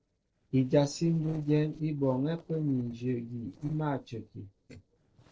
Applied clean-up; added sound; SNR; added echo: neural separator model SepFormer DNS4.